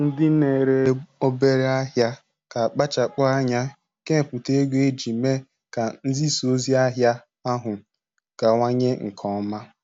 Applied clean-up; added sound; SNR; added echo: none; none; none; none.